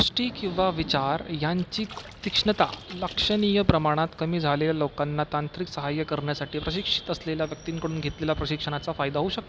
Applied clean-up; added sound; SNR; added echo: none; Splash, splatter; 19 dB; none.